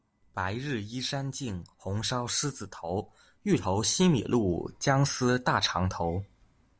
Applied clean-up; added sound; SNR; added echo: none; none; none; none.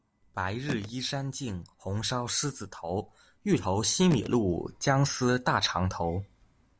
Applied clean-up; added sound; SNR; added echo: none; Telephone; 14 dB; none.